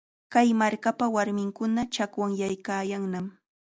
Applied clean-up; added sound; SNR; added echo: none; none; none; none.